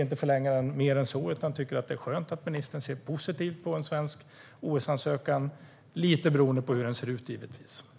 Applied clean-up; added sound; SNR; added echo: none; none; none; none.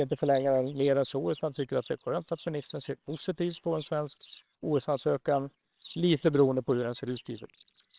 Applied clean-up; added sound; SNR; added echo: neural separator model SepFormer WHAMR!.